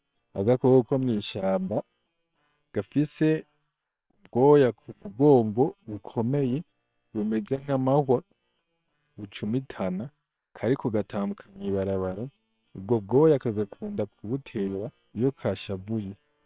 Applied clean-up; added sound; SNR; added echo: neural separator model SepFormer WHAM!.